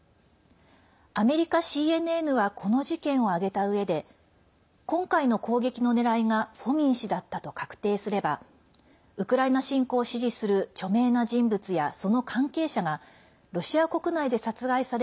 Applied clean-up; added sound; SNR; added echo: none; none; none; none.